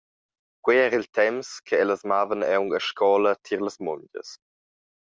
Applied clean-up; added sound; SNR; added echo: none; none; none; none.